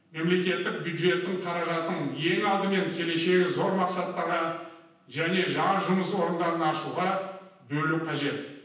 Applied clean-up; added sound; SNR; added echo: none; none; none; reverberation time 0.9 s.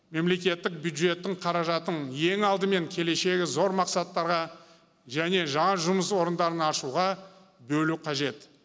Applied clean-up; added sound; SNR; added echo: none; none; none; none.